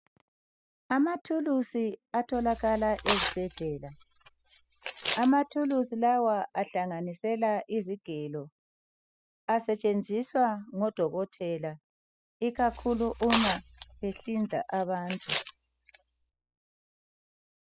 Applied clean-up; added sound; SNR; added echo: classical method spectral subtraction.